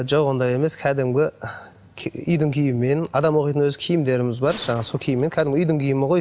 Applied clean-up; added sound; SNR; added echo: none; Gunshot, gunfire; 20 dB; none.